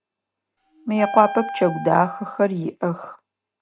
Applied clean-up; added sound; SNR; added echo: none; Wind instrument, woodwind instrument; 10 dB; none.